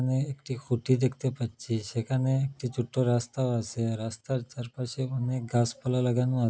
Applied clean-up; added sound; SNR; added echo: none; none; none; none.